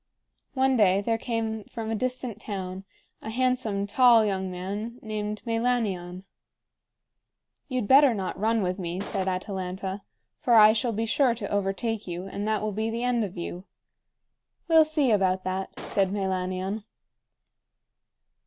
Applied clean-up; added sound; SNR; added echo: none; Gunshot, gunfire; 11 dB; none.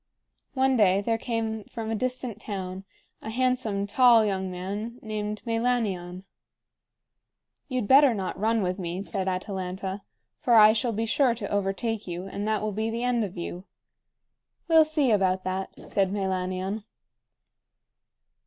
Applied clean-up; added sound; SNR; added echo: neural mask model Resemble Enhance denoiser.